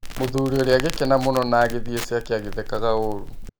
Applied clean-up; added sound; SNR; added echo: none; Crackle; 6 dB; none.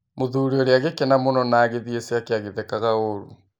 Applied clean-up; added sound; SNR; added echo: none; none; none; none.